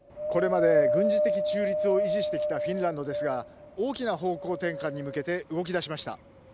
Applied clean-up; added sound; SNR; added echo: none; Wind; -1 dB; none.